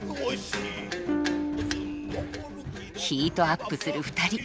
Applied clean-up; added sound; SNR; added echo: none; Electric guitar / Strum; 2 dB; none.